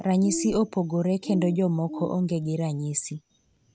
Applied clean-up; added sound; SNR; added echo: none; Bird; 13 dB; none.